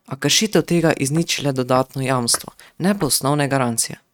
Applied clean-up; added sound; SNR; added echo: neural mask model RNNoise.